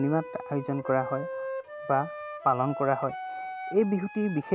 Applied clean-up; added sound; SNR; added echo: none; Wind instrument, woodwind instrument; 9 dB; none.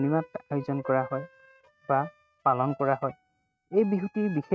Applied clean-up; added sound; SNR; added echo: neural mask model RNNoise.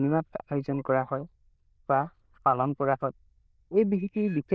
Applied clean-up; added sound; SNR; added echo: neural diffusion model UNIVERSE++.